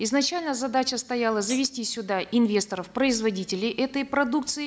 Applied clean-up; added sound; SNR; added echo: none; Hi-hat; 13 dB; none.